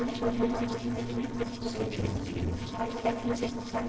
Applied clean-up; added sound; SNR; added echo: neural separator model SepFormer DNS4.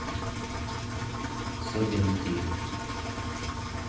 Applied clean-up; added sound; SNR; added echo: none; Engine; -1 dB; reverberation time 0.8 s.